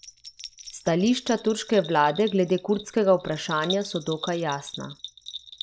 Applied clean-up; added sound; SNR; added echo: none; Bell; 15 dB; none.